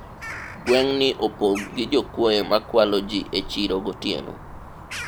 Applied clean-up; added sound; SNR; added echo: none; Bird vocalization, bird call, bird song; 13 dB; none.